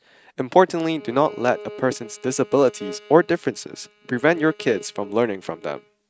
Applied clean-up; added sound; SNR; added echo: neural mask model RNNoise.